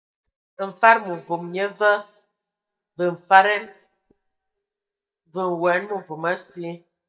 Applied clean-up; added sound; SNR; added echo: neural mask model DeepFilterNet 3.